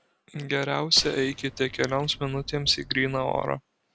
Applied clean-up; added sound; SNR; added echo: none; Gunshot, gunfire + Trickle, dribble / Chirp, tweet; 18 dB; none.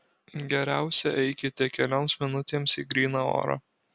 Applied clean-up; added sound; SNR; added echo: none; none; none; none.